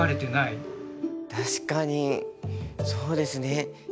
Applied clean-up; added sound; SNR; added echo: none; none; none; none.